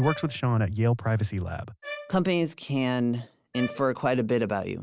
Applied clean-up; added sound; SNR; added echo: none; Bowed string instrument; 17 dB; none.